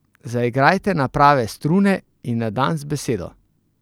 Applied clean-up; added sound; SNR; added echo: none; none; none; none.